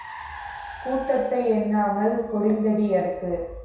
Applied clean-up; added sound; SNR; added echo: none; Car; 16 dB; reverberation time 0.7 s.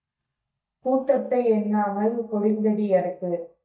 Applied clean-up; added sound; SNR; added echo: neural mask model DeepFilterNet 3.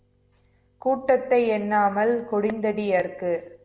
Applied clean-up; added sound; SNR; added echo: none; none; none; none.